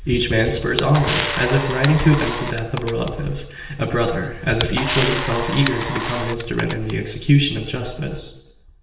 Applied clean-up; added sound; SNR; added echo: none; Camera; 7 dB; reverberation time 0.8 s.